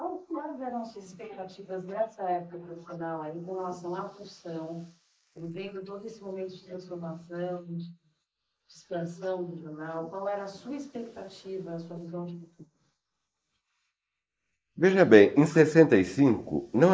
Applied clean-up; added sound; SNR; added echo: neural mask model Resemble Enhance denoiser.